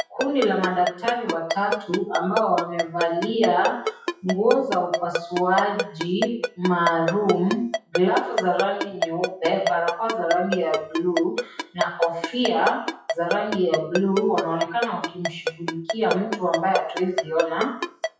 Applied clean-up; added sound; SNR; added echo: classical method WPE with log-MMSE.